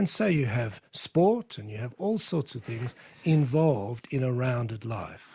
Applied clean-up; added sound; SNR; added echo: none; none; none; none.